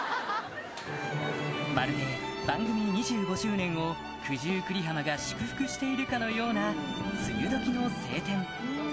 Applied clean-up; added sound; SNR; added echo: none; none; none; none.